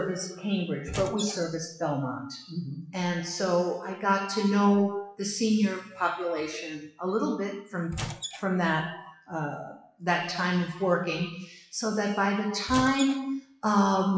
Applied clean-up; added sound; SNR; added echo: classical method WPE with log-MMSE.